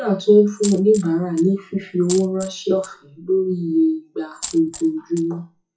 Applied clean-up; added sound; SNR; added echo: classical method WPE with log-MMSE.